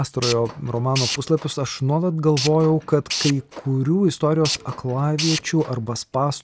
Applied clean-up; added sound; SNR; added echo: none; Tools; 10 dB; none.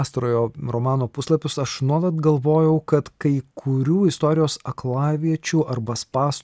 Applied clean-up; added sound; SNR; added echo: none; none; none; none.